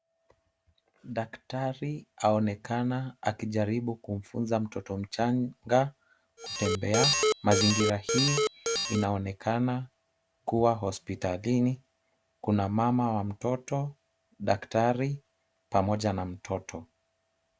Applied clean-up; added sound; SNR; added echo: none; Alarm; -1 dB; none.